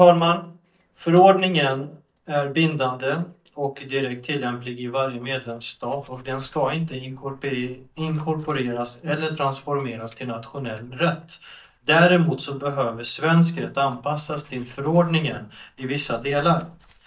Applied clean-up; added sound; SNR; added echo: neural mask model DeepFilterNet 3.